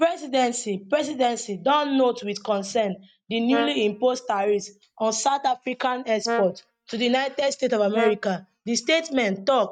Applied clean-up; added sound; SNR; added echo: neural mask model RNNoise.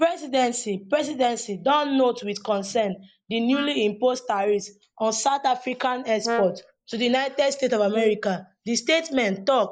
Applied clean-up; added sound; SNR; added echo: neural mask model Resemble Enhance denoiser.